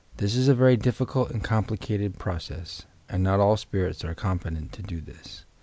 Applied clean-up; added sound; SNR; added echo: none; none; none; none.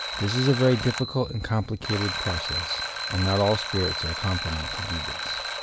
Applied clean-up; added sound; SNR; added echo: none; Alarm; 5 dB; none.